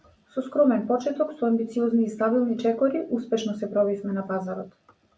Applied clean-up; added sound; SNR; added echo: none; none; none; none.